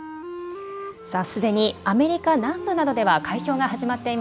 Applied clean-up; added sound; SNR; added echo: none; Wind instrument, woodwind instrument; 13 dB; none.